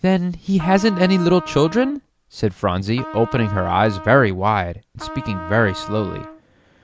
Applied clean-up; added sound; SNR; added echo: none; Trumpet; 15 dB; none.